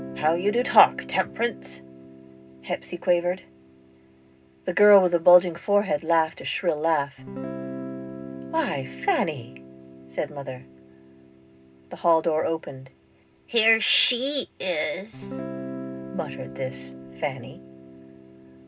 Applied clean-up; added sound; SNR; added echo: none; Guitar; 14 dB; reverberation time 0.2 s.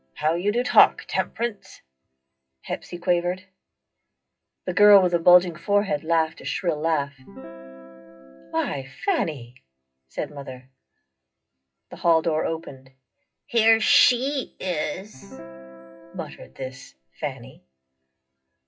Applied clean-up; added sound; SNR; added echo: classical method WPE with log-MMSE.